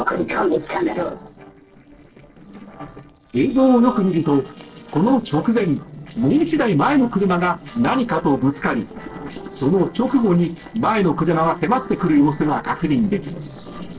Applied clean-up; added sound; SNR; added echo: neural separator model SepFormer DNS4.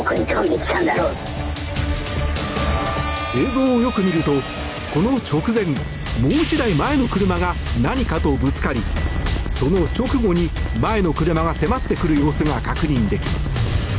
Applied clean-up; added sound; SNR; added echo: none; none; none; none.